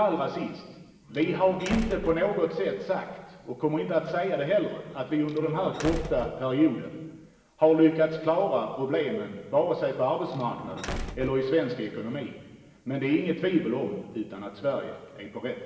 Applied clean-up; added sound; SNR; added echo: none; Slam; 10 dB; reverberation time 1.3 s.